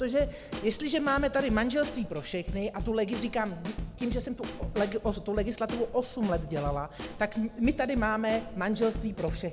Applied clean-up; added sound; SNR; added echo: none; Snare drum / Drum kit; 9 dB; none.